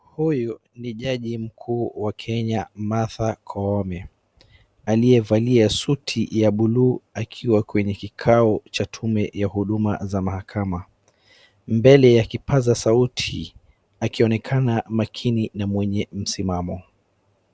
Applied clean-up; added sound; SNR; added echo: none; none; none; none.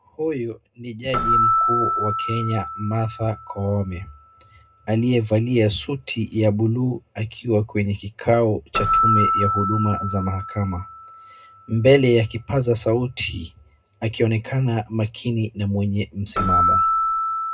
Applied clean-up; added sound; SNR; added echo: none; Keyboard (musical); 3 dB; reverberation time 0.2 s.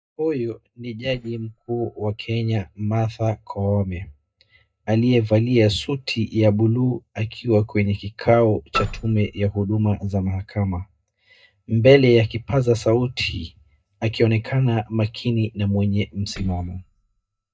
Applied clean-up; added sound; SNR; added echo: neural mask model DeepFilterNet 3.